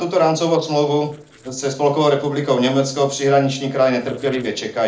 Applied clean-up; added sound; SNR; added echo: neural separator model SepFormer DNS4.